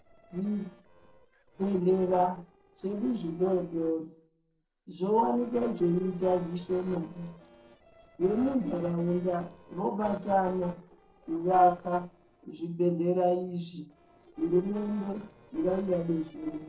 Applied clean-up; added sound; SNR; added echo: neural separator model SepFormer DNS4.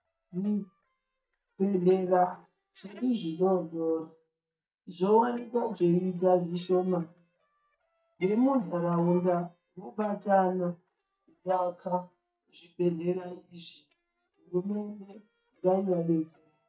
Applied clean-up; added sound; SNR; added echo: neural mask model DeepFilterNet 3.